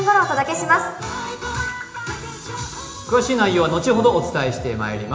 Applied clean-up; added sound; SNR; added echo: none; Brass instrument; 13 dB; reverberation time 0.8 s.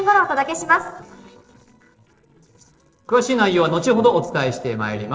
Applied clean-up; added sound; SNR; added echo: neural separator model SepFormer DNS4.